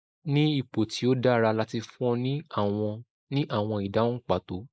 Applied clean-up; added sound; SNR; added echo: neural mask model Resemble Enhance denoiser.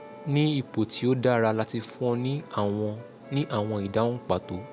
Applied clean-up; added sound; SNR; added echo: none; Brass instrument + Aircraft; 18 dB; none.